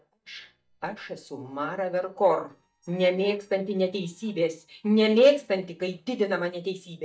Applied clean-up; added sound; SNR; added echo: neural mask model DeepFilterNet 3.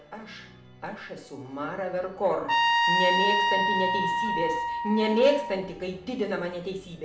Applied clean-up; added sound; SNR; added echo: none; Trumpet; -3 dB; reverberation time 0.5 s.